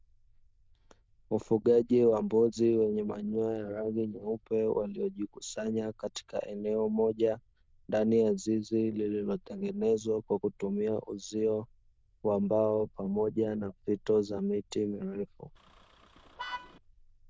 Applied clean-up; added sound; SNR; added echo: neural diffusion model UNIVERSE++.